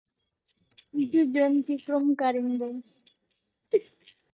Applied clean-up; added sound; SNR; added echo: neural mask model DeepFilterNet 3.